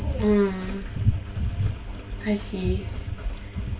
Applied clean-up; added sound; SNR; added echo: none; Engine; 9 dB; reverberation time 0.2 s.